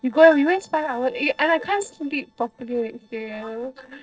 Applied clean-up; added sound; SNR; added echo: neural separator model SepFormer DNS4.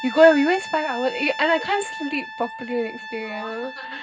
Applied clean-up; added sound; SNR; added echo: none; Brass instrument; 12 dB; reverberation time 0.4 s.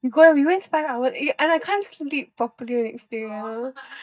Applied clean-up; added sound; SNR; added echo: neural mask model DeepFilterNet 3.